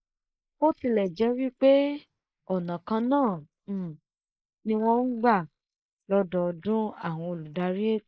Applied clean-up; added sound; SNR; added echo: neural mask model Resemble Enhance denoiser.